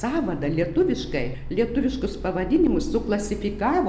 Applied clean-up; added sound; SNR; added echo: none; none; none; none.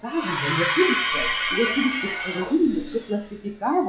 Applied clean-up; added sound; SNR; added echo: classical method log-MMSE.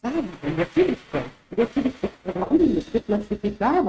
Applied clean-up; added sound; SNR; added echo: neural mask model RNNoise.